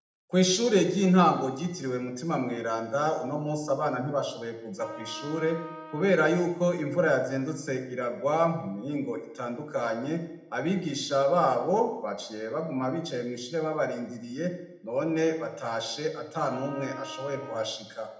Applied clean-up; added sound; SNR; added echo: none; Trumpet; 15 dB; reverberation time 0.7 s.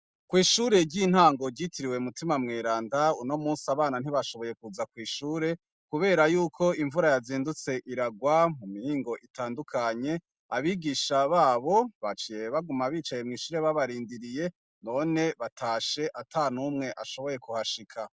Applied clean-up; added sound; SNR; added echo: none; none; none; none.